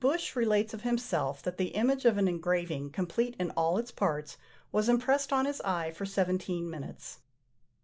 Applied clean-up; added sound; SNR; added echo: none; none; none; none.